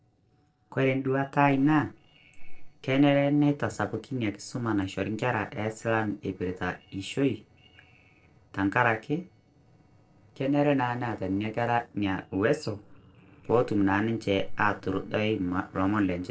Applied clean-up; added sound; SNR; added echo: neural separator model SepFormer DNS4.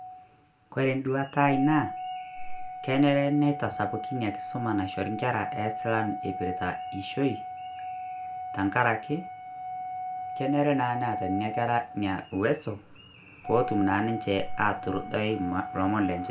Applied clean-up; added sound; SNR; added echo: none; Organ; 7 dB; reverberation time 0.2 s.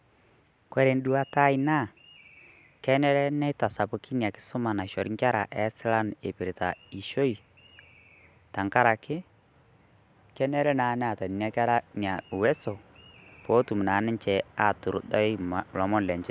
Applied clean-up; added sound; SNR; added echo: none; none; none; none.